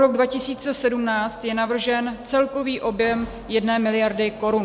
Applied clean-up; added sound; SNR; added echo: none; none; none; none.